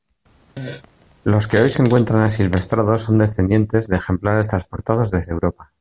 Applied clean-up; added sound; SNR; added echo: none; Fart; 18 dB; none.